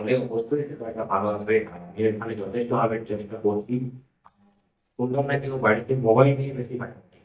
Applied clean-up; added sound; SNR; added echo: neural mask model DeepFilterNet 3.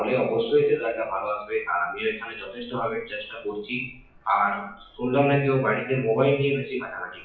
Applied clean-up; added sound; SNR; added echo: classical method WPE with log-MMSE.